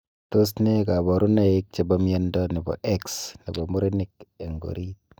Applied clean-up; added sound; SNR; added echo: neural mask model DeepFilterNet 3.